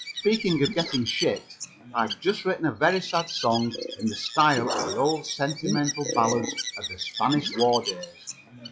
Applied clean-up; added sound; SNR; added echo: classical method log-MMSE.